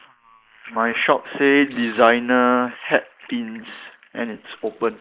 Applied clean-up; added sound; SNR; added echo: neural mask model Resemble Enhance denoiser.